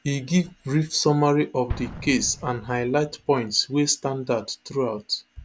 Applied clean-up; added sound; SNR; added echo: none; Explosion; 17 dB; none.